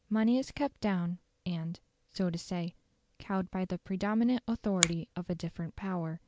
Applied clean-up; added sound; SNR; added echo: none; Finger snapping; 4 dB; none.